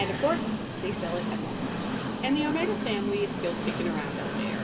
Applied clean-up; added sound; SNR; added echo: none; Train; 0 dB; reverberation time 0.8 s.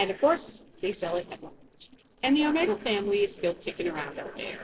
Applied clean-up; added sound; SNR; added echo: neural separator model SepFormer DNS4.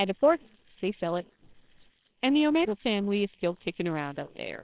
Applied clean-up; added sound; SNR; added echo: neural separator model SepFormer WHAMR!.